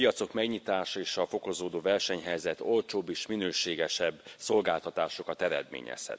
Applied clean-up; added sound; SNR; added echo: none; none; none; none.